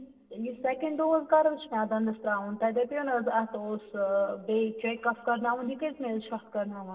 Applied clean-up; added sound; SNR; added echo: neural separator model SepFormer DNS4.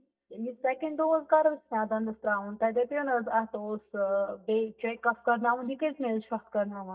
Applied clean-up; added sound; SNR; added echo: neural mask model DeepFilterNet 3.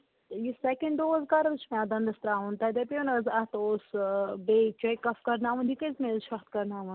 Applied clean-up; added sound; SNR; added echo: none; none; none; none.